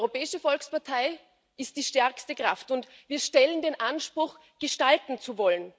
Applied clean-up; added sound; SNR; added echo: none; none; none; none.